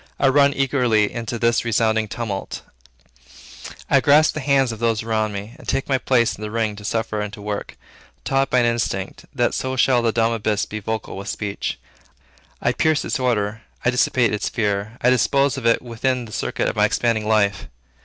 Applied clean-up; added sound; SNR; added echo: none; none; none; none.